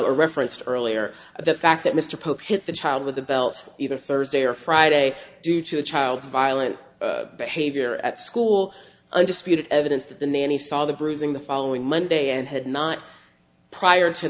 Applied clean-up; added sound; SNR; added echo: none; none; none; none.